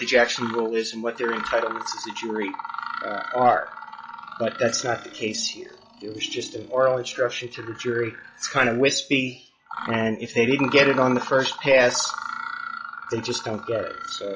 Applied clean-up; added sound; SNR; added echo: classical method WPE with log-MMSE.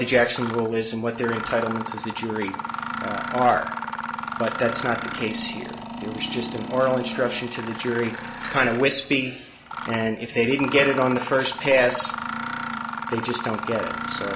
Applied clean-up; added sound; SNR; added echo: none; Mechanisms; 7 dB; reverberation time 0.6 s.